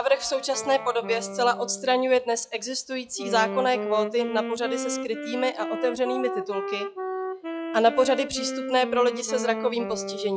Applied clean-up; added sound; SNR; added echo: classical method log-MMSE.